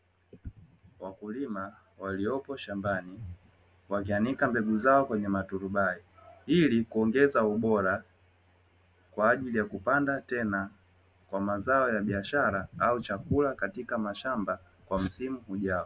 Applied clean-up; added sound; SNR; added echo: none; none; none; none.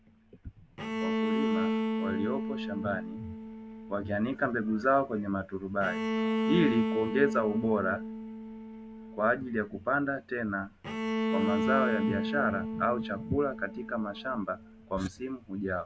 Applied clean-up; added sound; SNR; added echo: none; Bowed string instrument; 2 dB; none.